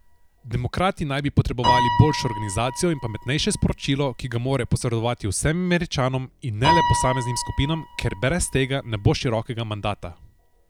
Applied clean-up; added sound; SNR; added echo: none; Piano; 6 dB; none.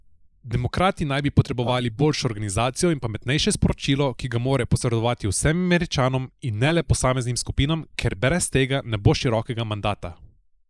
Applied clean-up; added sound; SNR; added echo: neural mask model Resemble Enhance denoiser.